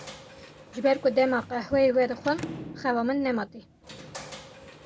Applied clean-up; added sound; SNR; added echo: none; Sliding door / Slam; 15 dB; none.